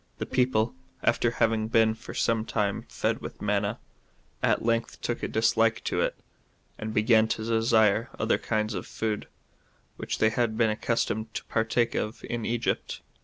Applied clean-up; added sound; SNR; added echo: none; Bowed string instrument; 16 dB; none.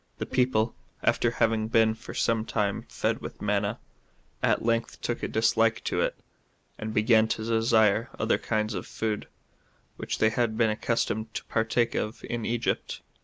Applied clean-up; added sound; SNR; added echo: neural mask model Resemble Enhance denoiser.